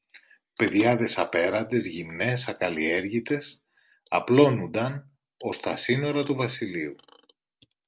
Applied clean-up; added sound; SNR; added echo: none; none; none; none.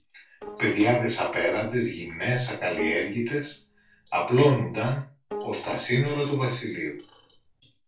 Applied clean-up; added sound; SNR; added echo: neural separator model SepFormer DNS4.